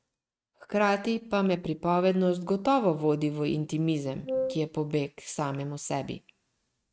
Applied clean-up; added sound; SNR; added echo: neural mask model RNNoise.